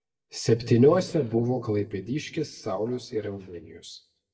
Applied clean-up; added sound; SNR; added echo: neural mask model DeepFilterNet 3.